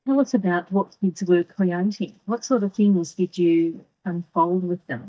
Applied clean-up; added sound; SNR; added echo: neural mask model DeepFilterNet 3.